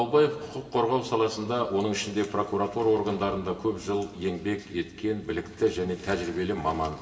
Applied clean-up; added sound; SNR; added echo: none; none; none; reverberation time 2.3 s.